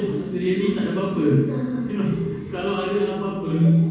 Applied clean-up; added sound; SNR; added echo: none; none; none; reverberation time 1.2 s.